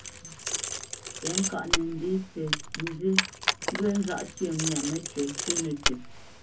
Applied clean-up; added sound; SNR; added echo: none; Keys jangling; 0 dB; reverberation time 0.3 s.